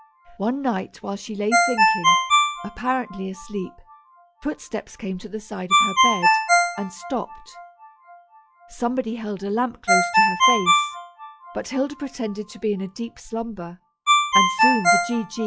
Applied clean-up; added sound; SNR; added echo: classical method log-MMSE.